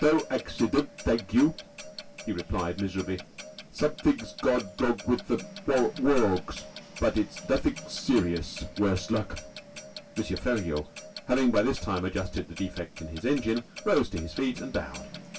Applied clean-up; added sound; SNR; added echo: none; Clock; 15 dB; reverberation time 0.1 s.